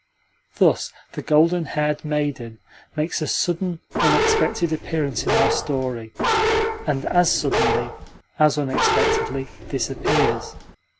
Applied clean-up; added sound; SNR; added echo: none; Bark; -1 dB; none.